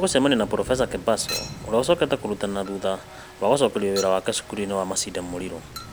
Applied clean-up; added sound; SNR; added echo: none; Rain + Chink, clink; 14 dB; none.